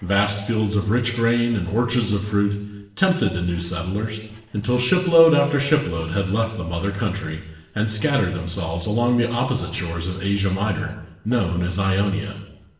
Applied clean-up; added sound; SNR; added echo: neural separator model SepFormer DNS4.